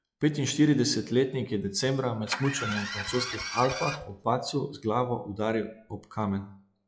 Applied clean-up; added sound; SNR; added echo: classical method log-MMSE.